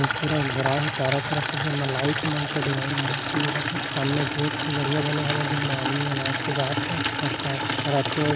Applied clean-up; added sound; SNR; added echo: none; Water tap, faucet / Liquid; -1 dB; none.